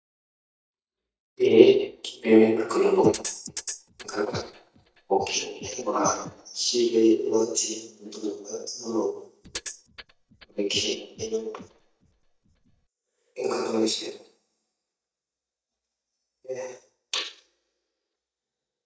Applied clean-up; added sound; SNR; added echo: neural mask model DeepFilterNet 3.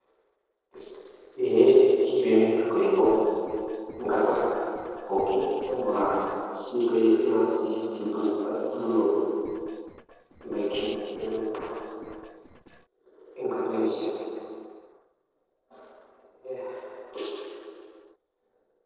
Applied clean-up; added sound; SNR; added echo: neural separator model SepFormer DNS4.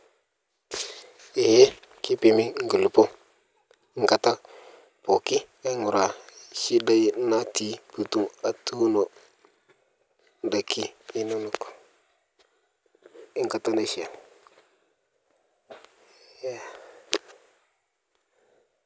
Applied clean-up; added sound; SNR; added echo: none; none; none; none.